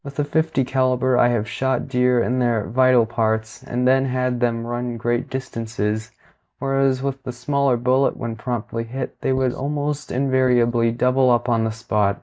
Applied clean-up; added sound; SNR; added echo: neural mask model DeepFilterNet 3.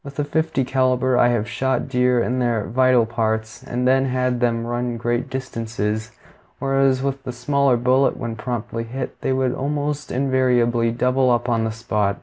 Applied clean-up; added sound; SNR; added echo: none; none; none; none.